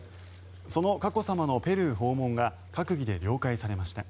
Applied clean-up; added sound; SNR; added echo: none; Domestic sounds, home sounds; 18 dB; none.